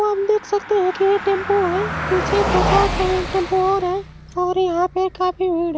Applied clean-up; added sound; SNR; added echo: none; Car passing by; 6 dB; none.